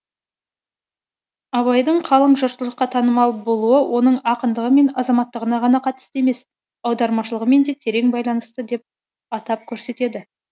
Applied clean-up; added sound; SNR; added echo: none; none; none; none.